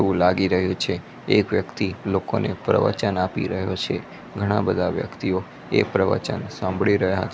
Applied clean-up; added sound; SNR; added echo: none; none; none; none.